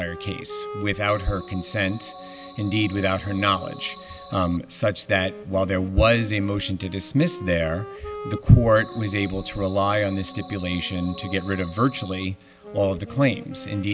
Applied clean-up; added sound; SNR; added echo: none; Organ + Wind instrument, woodwind instrument; 15 dB; none.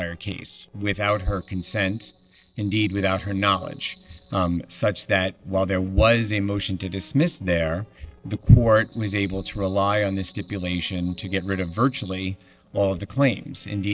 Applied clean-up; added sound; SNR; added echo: neural separator model SepFormer DNS4.